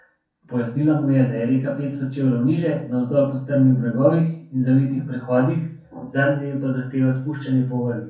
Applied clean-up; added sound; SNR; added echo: none; none; none; reverberation time 0.5 s.